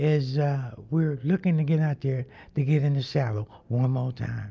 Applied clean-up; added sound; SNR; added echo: none; none; none; none.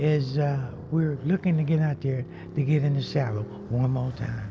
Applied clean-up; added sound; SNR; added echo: none; Motorcycle; 15 dB; none.